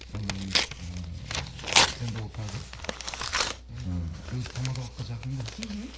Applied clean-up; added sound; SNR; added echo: none; Tearing; -4 dB; reverberation time 0.5 s.